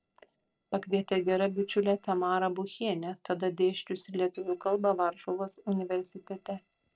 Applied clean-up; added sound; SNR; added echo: neural separator model SepFormer DNS4.